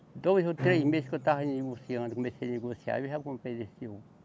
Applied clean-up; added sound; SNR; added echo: none; Bowed string instrument; 10 dB; none.